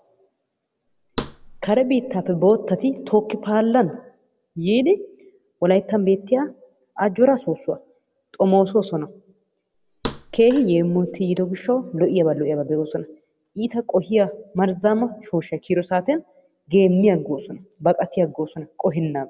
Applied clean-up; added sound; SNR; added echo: none; Thump, thud; 14 dB; none.